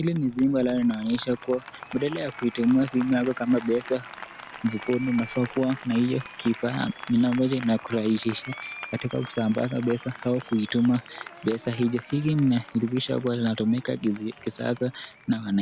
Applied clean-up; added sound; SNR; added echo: none; Applause; 17 dB; none.